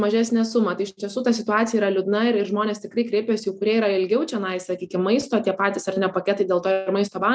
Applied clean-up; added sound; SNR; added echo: none; none; none; none.